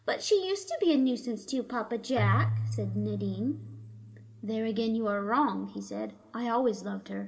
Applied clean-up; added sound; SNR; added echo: none; Keyboard (musical); 7 dB; reverberation time 3.0 s.